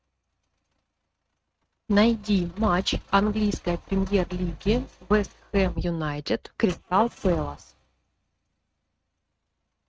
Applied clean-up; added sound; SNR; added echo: neural mask model RNNoise.